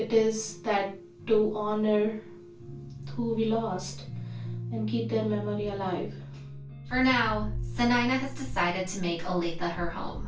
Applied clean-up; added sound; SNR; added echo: none; none; none; reverberation time 0.3 s.